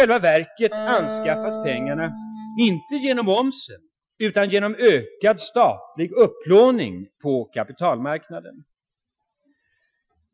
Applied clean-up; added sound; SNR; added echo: classical method Wiener filter.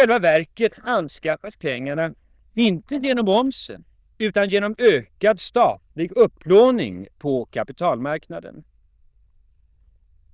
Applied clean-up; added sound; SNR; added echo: neural diffusion model UNIVERSE++.